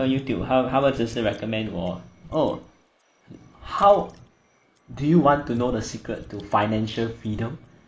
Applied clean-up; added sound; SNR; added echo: neural mask model Resemble Enhance denoiser.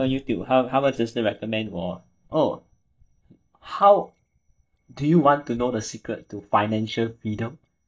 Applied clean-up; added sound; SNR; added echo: neural mask model DeepFilterNet 3.